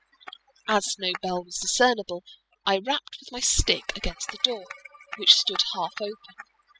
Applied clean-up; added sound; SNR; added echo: classical method spectral subtraction.